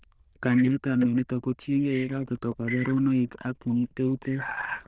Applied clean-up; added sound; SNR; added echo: neural diffusion model UNIVERSE++.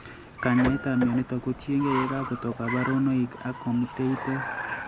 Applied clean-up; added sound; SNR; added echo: none; Printer + Car; 8 dB; none.